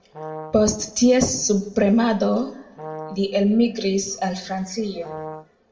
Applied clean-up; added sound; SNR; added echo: none; Brass instrument; 14 dB; reverberation time 0.6 s.